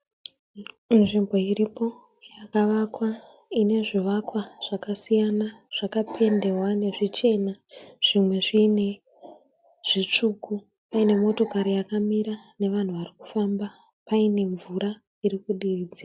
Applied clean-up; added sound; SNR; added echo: none; none; none; none.